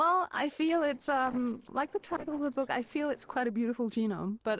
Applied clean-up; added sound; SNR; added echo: neural separator model SepFormer DNS4.